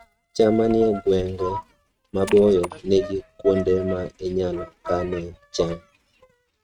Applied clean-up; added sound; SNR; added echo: neural mask model RNNoise.